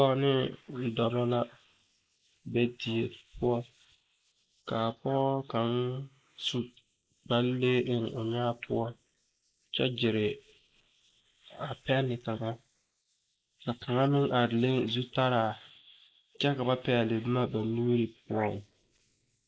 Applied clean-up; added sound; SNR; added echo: neural mask model Resemble Enhance denoiser.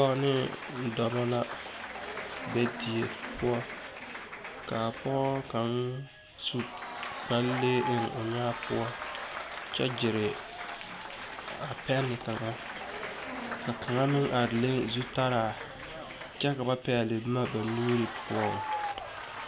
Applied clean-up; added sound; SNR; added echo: none; Applause / Crowd / Cheering; 8 dB; none.